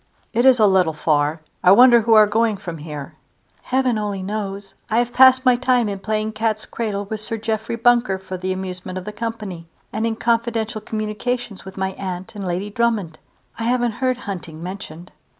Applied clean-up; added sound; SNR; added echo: none; none; none; none.